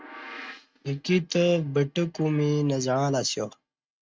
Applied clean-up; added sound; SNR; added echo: neural mask model RNNoise.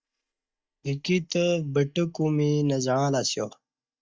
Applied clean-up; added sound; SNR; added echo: neural mask model DeepFilterNet 3.